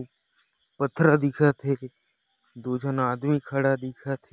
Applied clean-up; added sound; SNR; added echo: none; none; none; none.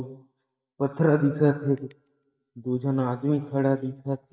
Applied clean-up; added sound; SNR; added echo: neural mask model DeepFilterNet 3.